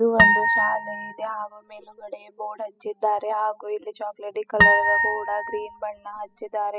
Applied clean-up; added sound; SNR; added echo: classical method spectral subtraction.